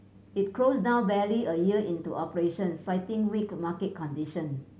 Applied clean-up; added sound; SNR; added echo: none; none; none; none.